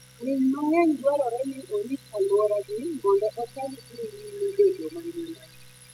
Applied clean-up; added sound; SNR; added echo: classical method spectral subtraction.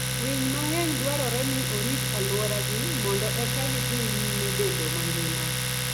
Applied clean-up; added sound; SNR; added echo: none; Domestic sounds, home sounds; -5 dB; none.